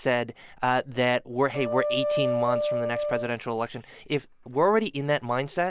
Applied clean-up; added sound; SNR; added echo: none; Wind instrument, woodwind instrument; 3 dB; none.